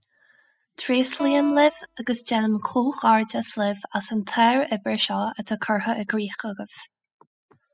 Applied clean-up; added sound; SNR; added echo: classical method spectral subtraction.